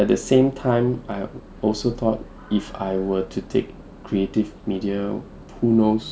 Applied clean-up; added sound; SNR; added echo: none; none; none; none.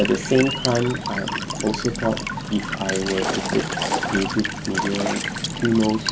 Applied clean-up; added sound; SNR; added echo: none; Walk, footsteps / Stream / Trickle, dribble / Chirp, tweet; 3 dB; none.